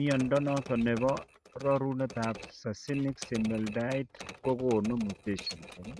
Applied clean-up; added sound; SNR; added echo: neural mask model RNNoise.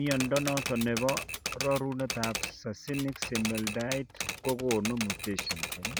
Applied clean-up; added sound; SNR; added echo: none; Typewriter; 5 dB; none.